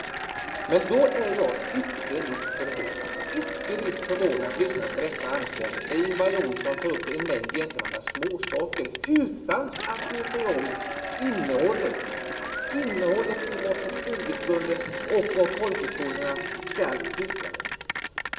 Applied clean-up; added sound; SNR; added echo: none; Applause / Cheering; 5 dB; reverberation time 1.0 s.